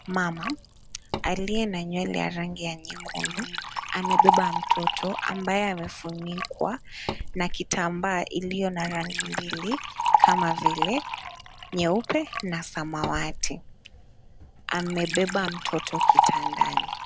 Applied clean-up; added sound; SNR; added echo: none; Liquid; -1 dB; none.